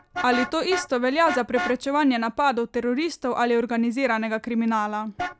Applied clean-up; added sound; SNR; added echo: none; Vehicle horn, car horn, honking; 11 dB; none.